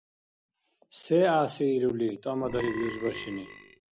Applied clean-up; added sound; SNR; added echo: none; Burping, eructation; 11 dB; none.